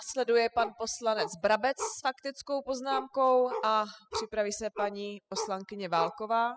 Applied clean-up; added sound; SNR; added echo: classical method spectral subtraction.